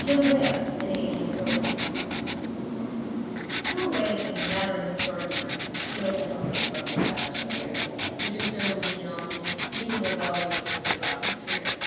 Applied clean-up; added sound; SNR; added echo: none; Writing; -4 dB; reverberation time 1.2 s.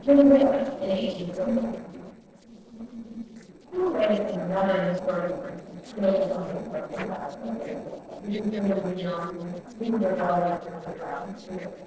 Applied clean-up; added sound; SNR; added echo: neural separator model SepFormer DNS4.